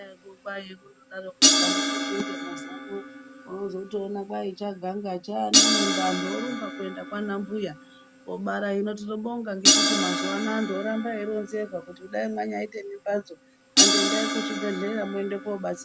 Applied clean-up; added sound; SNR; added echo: none; Crash cymbal; -4 dB; none.